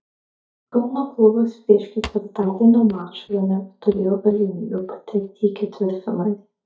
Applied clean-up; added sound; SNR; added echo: neural mask model DeepFilterNet 3.